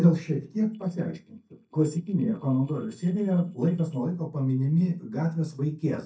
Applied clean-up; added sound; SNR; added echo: neural mask model DeepFilterNet 3.